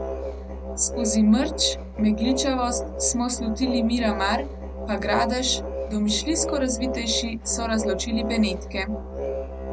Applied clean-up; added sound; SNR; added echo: none; Musical instrument; 6 dB; none.